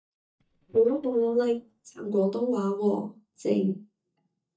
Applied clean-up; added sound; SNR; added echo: neural mask model DeepFilterNet 3.